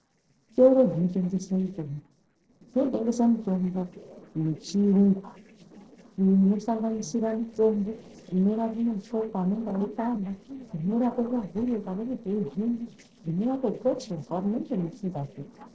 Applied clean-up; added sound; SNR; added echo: neural separator model SepFormer DNS4.